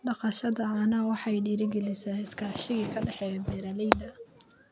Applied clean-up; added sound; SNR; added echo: none; none; none; none.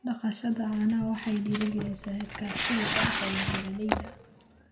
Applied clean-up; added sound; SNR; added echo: none; Tearing; 4 dB; reverberation time 1.2 s.